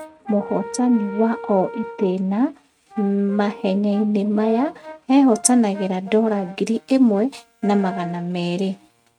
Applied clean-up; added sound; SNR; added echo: neural mask model RNNoise.